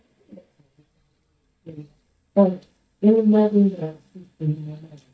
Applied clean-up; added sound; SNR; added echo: neural mask model DeepFilterNet 3.